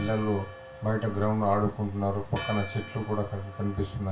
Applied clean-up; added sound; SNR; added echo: none; Church bell; 15 dB; reverberation time 0.3 s.